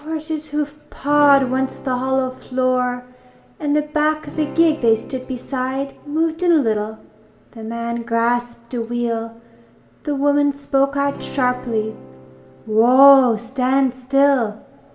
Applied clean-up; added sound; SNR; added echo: none; Acoustic guitar / Strum; 16 dB; reverberation time 1.2 s.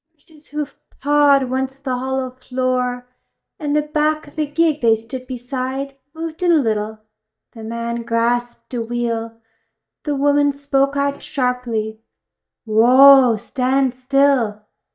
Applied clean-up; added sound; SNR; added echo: neural mask model DeepFilterNet 3.